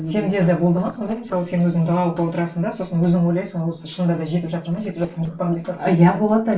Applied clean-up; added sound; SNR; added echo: neural separator model SepFormer DNS4.